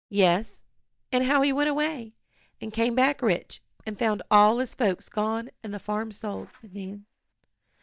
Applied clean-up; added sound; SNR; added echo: neural mask model DeepFilterNet 3.